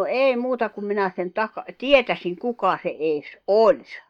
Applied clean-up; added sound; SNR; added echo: neural mask model DeepFilterNet 3.